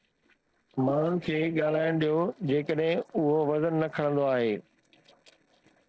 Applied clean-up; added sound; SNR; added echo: neural separator model SepFormer DNS4.